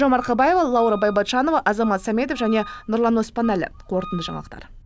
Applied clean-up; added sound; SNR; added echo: none; Wind instrument, woodwind instrument; 19 dB; none.